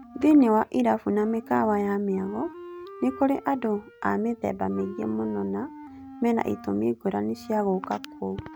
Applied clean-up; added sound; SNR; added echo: none; Wind instrument, woodwind instrument; 18 dB; none.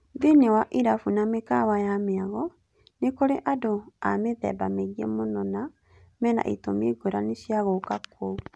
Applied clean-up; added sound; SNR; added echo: none; none; none; none.